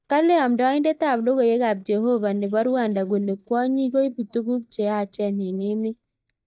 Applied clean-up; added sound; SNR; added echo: neural mask model DeepFilterNet 3.